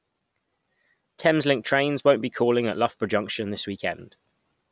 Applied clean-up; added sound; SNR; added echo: none; none; none; none.